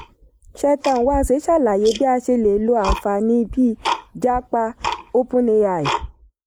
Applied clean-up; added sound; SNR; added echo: neural mask model Resemble Enhance denoiser.